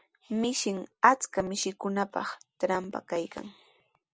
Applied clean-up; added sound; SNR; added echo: none; none; none; none.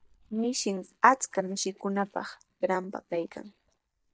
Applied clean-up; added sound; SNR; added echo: neural mask model DeepFilterNet 3.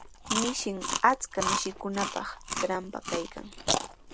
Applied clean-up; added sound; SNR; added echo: none; Chewing, mastication; 2 dB; none.